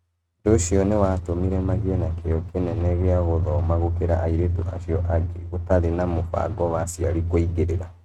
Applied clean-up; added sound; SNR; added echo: neural mask model RNNoise.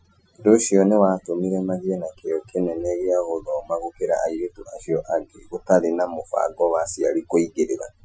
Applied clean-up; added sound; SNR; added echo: classical method Wiener filter.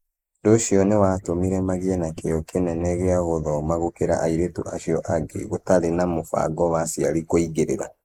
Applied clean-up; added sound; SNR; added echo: neural mask model Resemble Enhance denoiser.